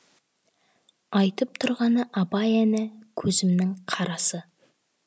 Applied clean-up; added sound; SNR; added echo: none; none; none; none.